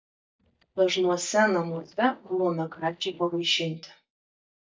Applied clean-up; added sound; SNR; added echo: neural mask model DeepFilterNet 3.